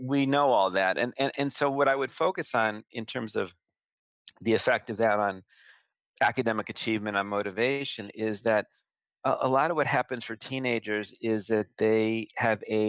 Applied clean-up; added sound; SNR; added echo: neural mask model DeepFilterNet 3.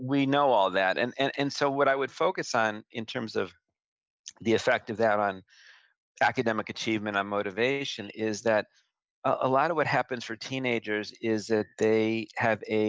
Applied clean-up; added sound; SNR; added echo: neural mask model Resemble Enhance denoiser.